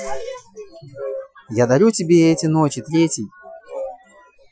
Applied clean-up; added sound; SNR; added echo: classical method Wiener filter.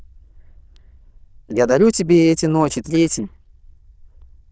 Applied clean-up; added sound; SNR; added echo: neural diffusion model UNIVERSE++.